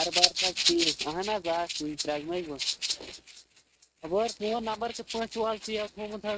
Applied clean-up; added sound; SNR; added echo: neural mask model RNNoise.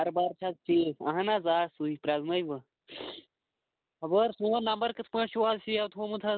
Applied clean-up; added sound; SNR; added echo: none; none; none; none.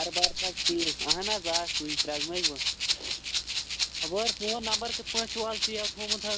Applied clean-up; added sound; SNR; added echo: none; Rattle (instrument); -5 dB; none.